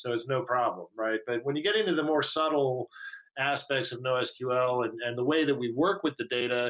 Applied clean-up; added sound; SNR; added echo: none; none; none; none.